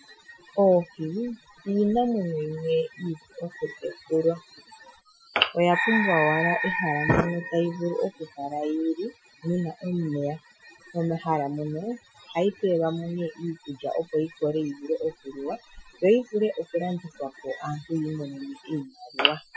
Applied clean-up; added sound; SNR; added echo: classical method Wiener filter.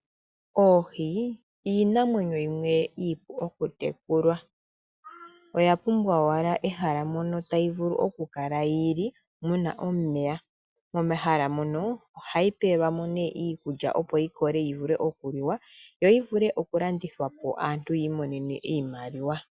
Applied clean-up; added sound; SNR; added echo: none; none; none; none.